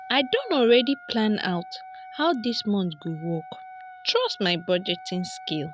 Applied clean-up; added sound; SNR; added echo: none; Wind instrument, woodwind instrument; 17 dB; none.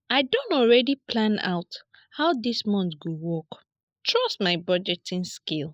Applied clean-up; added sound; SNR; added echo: neural mask model Resemble Enhance denoiser.